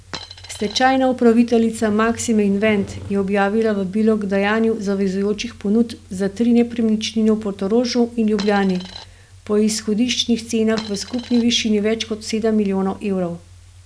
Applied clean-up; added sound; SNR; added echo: none; Coin (dropping); 16 dB; none.